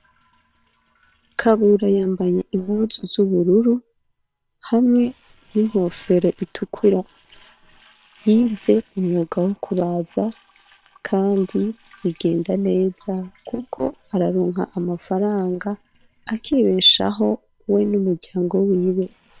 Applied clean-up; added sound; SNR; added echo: neural separator model SepFormer WHAM!.